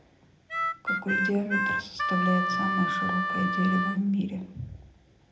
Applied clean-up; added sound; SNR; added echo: none; Harmonica; -1 dB; reverberation time 0.8 s.